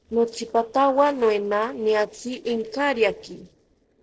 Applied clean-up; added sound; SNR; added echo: neural separator model SepFormer DNS4.